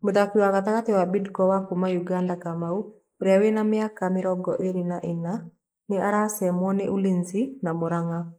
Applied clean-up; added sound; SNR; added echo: neural mask model Resemble Enhance denoiser.